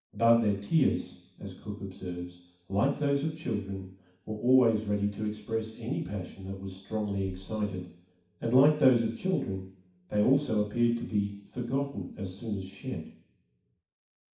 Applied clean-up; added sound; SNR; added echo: none; Bass drum; 19 dB; reverberation time 0.6 s.